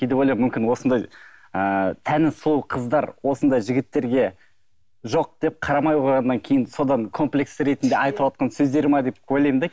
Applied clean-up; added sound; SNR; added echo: none; none; none; none.